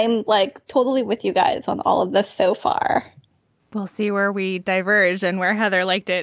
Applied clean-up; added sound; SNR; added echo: none; none; none; none.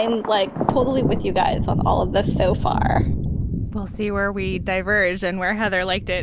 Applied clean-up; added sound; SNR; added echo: none; Thunder; 2 dB; none.